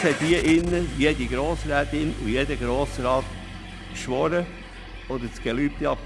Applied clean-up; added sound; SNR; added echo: none; Engine starting / Car; 8 dB; none.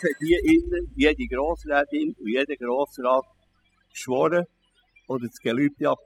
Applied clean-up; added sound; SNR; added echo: classical method spectral subtraction.